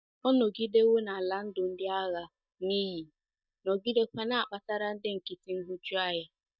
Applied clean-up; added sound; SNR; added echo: neural mask model DeepFilterNet 3.